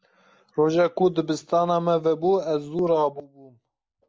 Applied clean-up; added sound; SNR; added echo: none; none; none; none.